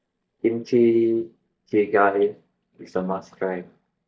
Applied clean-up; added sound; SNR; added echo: neural mask model DeepFilterNet 3.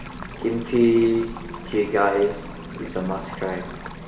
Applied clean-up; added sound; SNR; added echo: none; Stream; 15 dB; reverberation time 1.8 s.